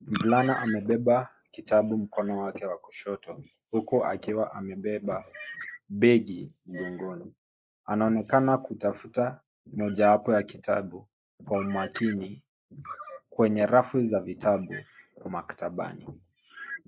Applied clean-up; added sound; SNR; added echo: neural mask model Resemble Enhance denoiser.